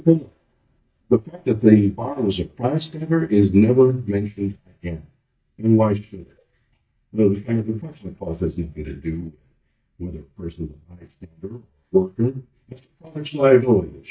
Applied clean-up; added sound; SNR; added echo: neural mask model DeepFilterNet 3.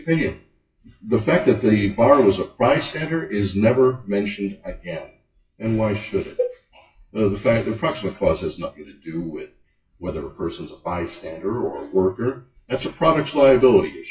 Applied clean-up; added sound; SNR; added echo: classical method WPE with log-MMSE.